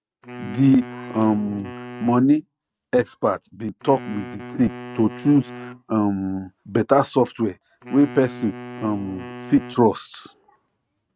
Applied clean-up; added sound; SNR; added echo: neural mask model RNNoise.